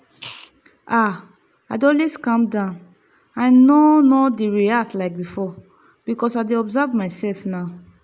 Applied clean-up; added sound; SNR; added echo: none; none; none; none.